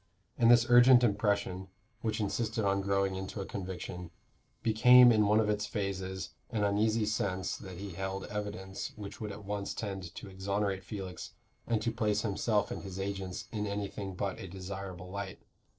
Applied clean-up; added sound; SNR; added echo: neural separator model SepFormer DNS4.